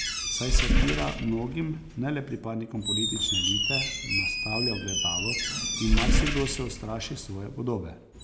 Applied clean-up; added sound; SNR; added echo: none; Squeak; -4 dB; none.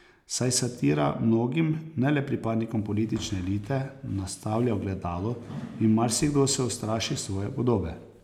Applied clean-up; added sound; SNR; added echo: none; none; none; none.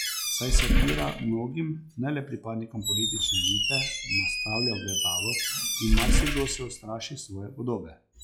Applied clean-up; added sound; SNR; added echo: classical method log-MMSE.